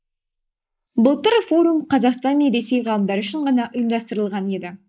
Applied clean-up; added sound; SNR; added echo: neural mask model Resemble Enhance denoiser.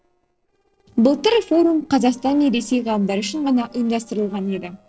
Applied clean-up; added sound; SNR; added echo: neural separator model SepFormer DNS4.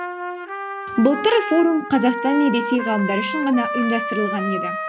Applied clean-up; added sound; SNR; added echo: none; Trumpet; 6 dB; none.